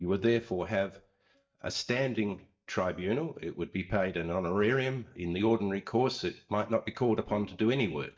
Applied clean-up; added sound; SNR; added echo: neural mask model DeepFilterNet 3.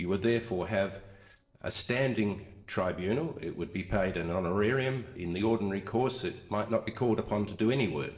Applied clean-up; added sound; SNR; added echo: neural separator model SepFormer DNS4.